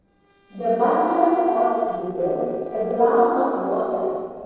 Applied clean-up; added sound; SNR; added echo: neural separator model SepFormer DNS4.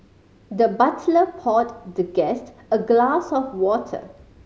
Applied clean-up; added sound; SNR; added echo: none; none; none; none.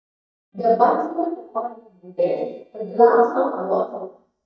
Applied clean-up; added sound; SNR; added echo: neural mask model DeepFilterNet 3.